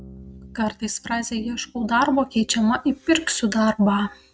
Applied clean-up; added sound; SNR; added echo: neural mask model RNNoise.